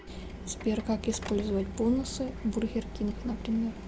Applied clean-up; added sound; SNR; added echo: none; Printer; 16 dB; none.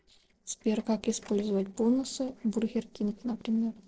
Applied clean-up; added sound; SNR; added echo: neural separator model SepFormer DNS4.